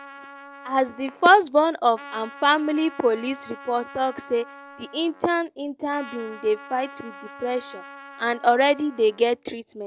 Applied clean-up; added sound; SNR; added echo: none; Trumpet; 19 dB; none.